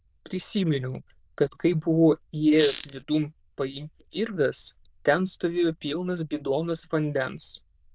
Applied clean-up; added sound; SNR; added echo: neural diffusion model UNIVERSE++.